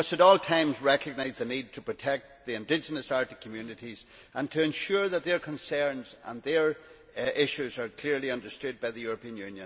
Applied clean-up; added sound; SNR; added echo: none; none; none; none.